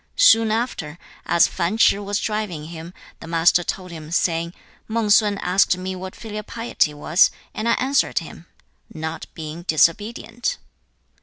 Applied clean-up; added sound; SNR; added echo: none; none; none; none.